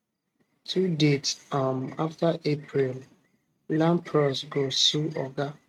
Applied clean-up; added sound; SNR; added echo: neural mask model RNNoise.